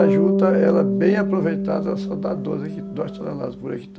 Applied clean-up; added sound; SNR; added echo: none; Bass guitar; -1 dB; none.